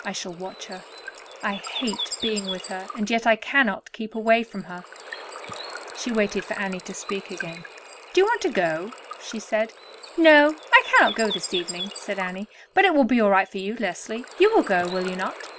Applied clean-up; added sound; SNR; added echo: none; Water / Bird; 13 dB; none.